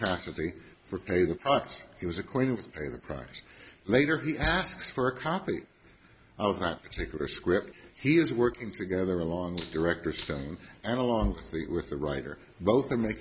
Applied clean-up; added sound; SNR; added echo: none; Rattle (instrument); -4 dB; none.